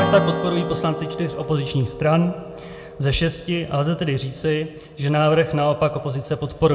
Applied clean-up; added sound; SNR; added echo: none; Strum; 10 dB; reverberation time 1.0 s.